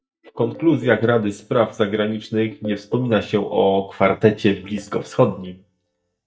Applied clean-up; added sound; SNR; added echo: neural mask model DeepFilterNet 3.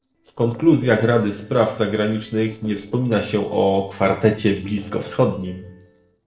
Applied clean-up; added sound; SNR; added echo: neural separator model SepFormer DNS4.